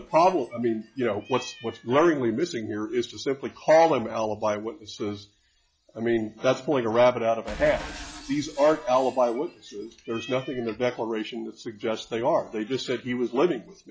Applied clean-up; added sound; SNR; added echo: classical method log-MMSE.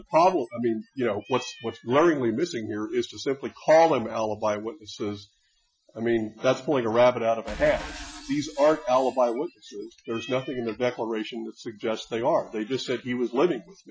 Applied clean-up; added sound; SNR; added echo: classical method Wiener filter.